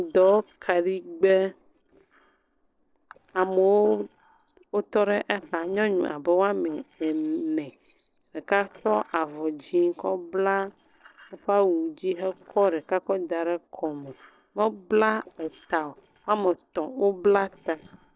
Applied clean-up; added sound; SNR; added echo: neural separator model SepFormer DNS4.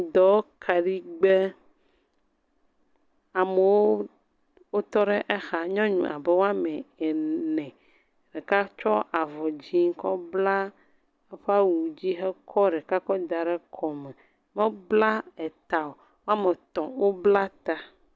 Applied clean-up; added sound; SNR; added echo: none; none; none; none.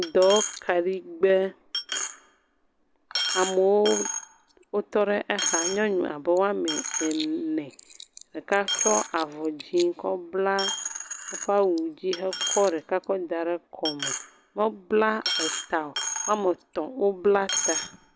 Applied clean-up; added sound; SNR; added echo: none; Coin (dropping); 7 dB; none.